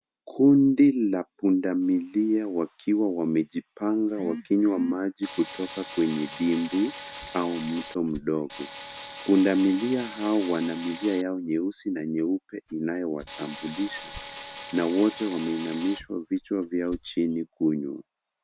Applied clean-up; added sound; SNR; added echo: none; Rattle (instrument) + Tools; 13 dB; none.